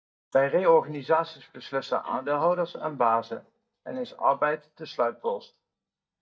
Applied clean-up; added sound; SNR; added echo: neural mask model DeepFilterNet 3.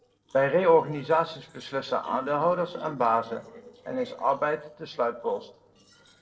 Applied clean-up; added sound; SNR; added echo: neural separator model SepFormer DNS4.